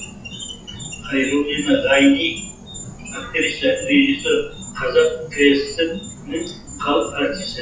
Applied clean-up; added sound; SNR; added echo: classical method WPE with log-MMSE.